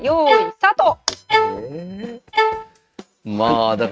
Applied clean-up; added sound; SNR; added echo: neural mask model RNNoise.